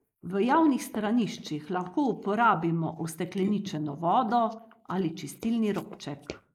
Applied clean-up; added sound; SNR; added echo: neural mask model Resemble Enhance denoiser.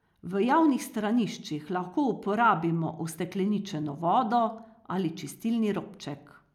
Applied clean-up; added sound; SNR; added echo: none; none; none; none.